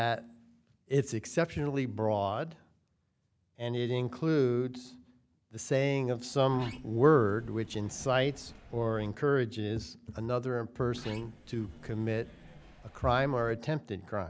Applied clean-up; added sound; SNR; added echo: none; Sliding door; 20 dB; none.